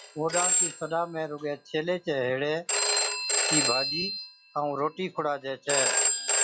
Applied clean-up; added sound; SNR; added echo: classical method log-MMSE.